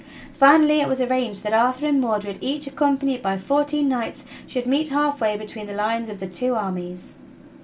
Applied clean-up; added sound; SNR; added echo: none; none; none; none.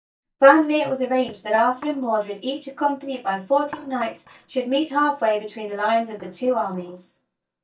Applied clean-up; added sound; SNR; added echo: neural mask model DeepFilterNet 3.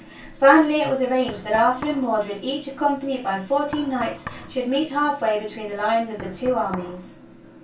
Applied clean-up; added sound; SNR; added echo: none; Knock; 20 dB; reverberation time 0.2 s.